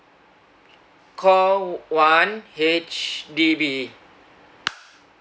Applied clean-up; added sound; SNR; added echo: none; none; none; none.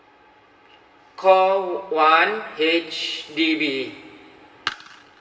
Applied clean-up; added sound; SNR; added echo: none; none; none; reverberation time 2.1 s.